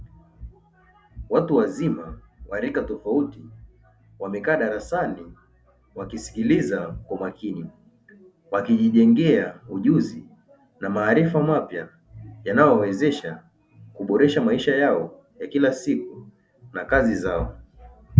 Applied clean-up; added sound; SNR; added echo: none; none; none; none.